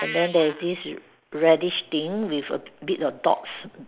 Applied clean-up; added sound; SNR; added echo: neural mask model Resemble Enhance denoiser.